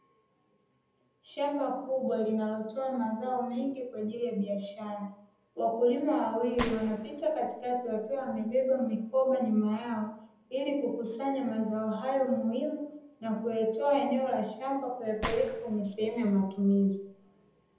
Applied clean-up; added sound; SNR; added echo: none; Gunshot, gunfire; 12 dB; reverberation time 0.7 s.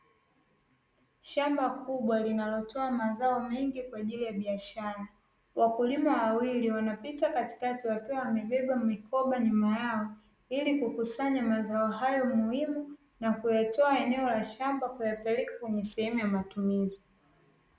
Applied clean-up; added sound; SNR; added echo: none; none; none; none.